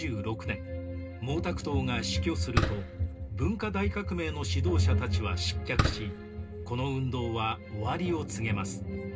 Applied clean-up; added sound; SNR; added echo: none; Fireworks; 3 dB; reverberation time 0.2 s.